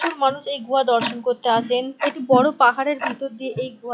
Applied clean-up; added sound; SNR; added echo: classical method log-MMSE.